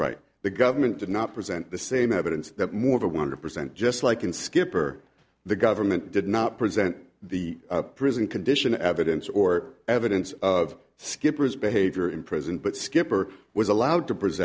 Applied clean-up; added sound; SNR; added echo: none; none; none; none.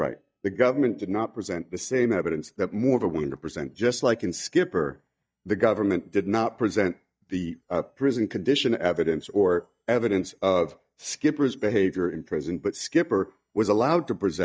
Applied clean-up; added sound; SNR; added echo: neural mask model DeepFilterNet 3.